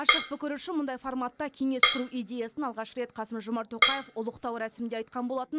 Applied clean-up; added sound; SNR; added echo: none; Drum kit; -5 dB; none.